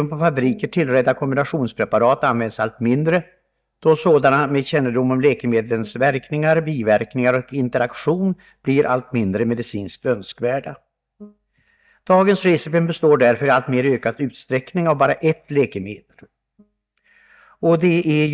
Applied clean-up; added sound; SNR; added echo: neural mask model DeepFilterNet 3.